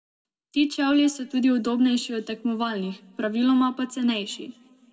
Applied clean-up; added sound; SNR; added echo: none; none; none; reverberation time 1.6 s.